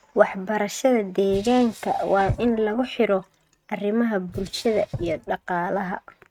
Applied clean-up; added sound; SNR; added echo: neural mask model RNNoise.